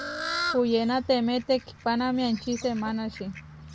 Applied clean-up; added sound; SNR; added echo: none; Fowl; 10 dB; none.